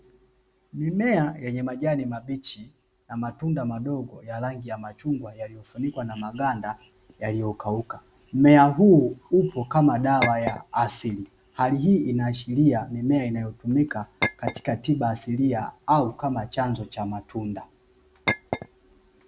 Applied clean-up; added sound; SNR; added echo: none; Chink, clink; 6 dB; none.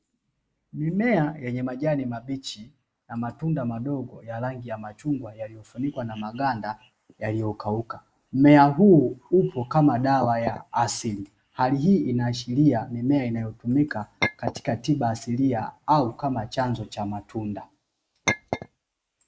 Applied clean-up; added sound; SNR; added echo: neural mask model Resemble Enhance denoiser.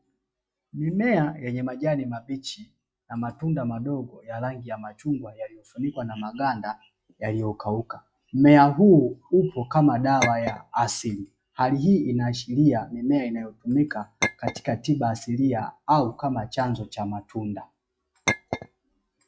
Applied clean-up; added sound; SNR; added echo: classical method log-MMSE.